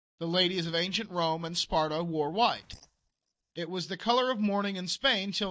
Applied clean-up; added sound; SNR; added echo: neural mask model DeepFilterNet 3.